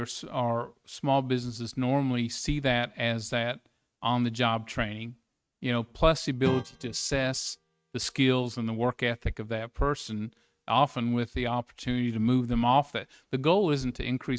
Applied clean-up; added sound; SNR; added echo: neural mask model RNNoise.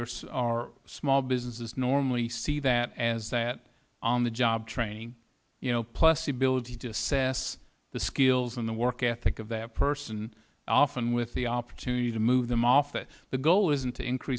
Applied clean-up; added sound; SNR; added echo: none; none; none; none.